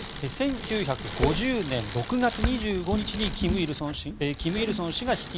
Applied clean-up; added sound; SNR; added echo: none; Bicycle; 4 dB; none.